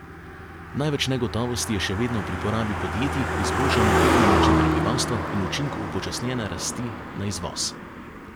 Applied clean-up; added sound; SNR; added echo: none; Car passing by; -2 dB; none.